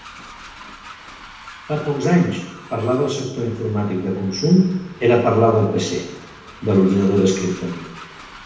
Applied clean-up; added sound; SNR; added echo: none; Train; 20 dB; reverberation time 0.9 s.